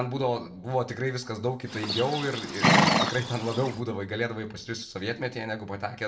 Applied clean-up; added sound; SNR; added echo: none; Livestock, farm animals, working animals; -4 dB; reverberation time 0.4 s.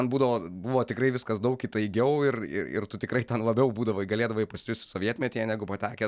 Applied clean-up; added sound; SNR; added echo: none; none; none; none.